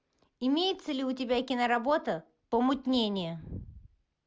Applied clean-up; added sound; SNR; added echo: none; none; none; none.